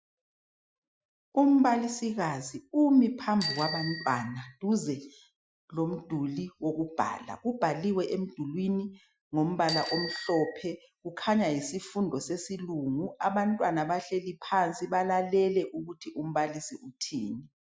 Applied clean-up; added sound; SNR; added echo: classical method Wiener filter.